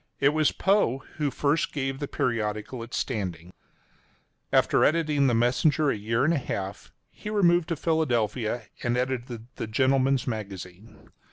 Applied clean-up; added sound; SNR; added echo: none; none; none; none.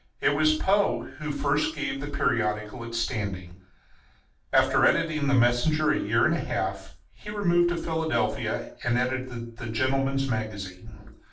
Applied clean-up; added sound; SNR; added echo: none; none; none; reverberation time 0.4 s.